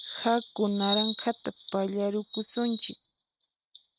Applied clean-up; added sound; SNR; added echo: neural mask model RNNoise.